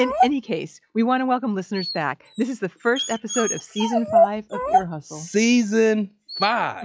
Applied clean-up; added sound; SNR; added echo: classical method log-MMSE.